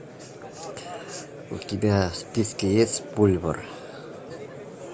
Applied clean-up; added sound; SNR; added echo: none; Crowd; 13 dB; none.